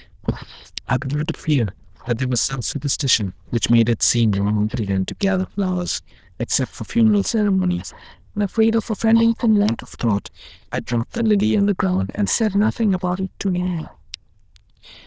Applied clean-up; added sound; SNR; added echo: neural diffusion model UNIVERSE++.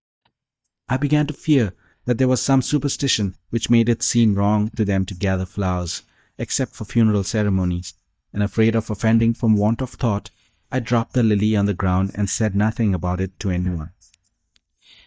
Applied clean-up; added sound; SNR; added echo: neural mask model DeepFilterNet 3.